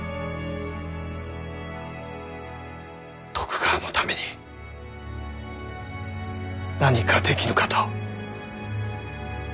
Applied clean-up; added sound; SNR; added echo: none; none; none; none.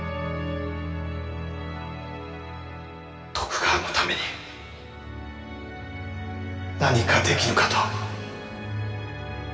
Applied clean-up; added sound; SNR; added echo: none; none; none; reverberation time 2.2 s.